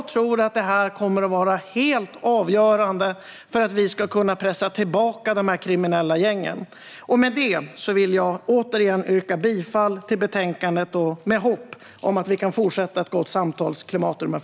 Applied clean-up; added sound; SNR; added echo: none; none; none; none.